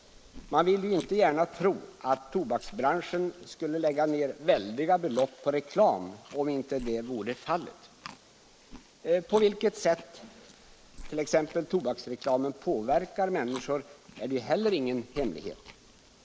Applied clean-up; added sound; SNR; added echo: neural mask model Resemble Enhance denoiser.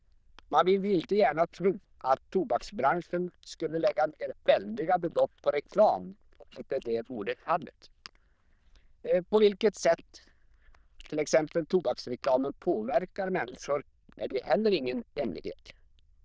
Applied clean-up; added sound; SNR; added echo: neural diffusion model UNIVERSE++.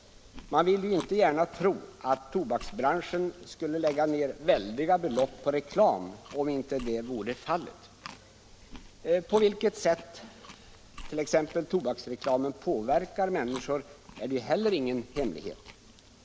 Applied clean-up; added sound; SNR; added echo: none; Chewing, mastication; 19 dB; none.